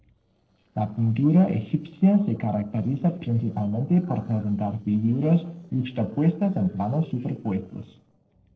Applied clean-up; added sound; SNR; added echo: neural separator model SepFormer DNS4.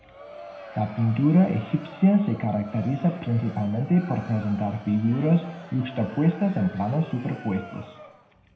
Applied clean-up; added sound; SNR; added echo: none; Crowd; 19 dB; reverberation time 0.8 s.